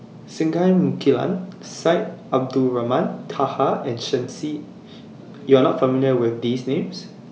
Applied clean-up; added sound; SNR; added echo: none; none; none; none.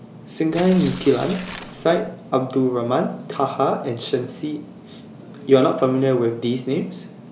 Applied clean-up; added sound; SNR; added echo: none; Tearing; 12 dB; none.